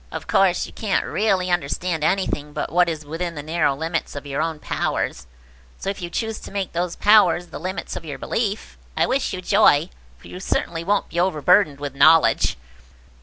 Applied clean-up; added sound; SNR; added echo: none; none; none; none.